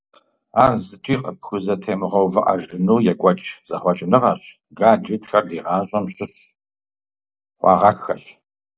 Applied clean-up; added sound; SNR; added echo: none; none; none; none.